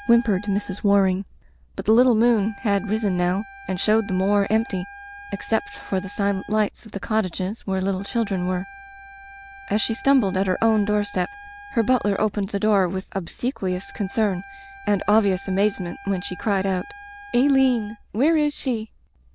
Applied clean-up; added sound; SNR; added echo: none; Wind instrument, woodwind instrument; 20 dB; none.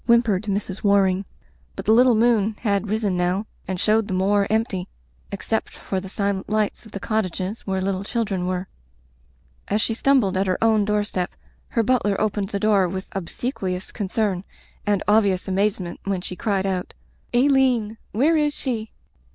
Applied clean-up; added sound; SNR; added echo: none; none; none; none.